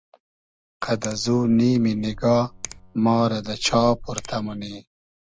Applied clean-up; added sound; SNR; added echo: none; Boat, Water vehicle + Finger snapping; 17 dB; none.